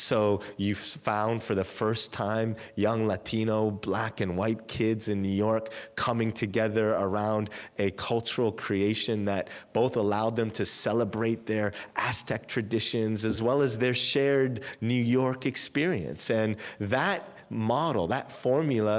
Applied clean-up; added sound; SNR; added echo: none; none; none; none.